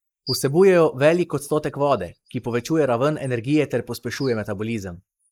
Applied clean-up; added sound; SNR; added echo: neural mask model Resemble Enhance denoiser.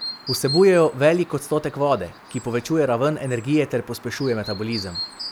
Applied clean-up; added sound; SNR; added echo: none; Chirp, tweet; 14 dB; none.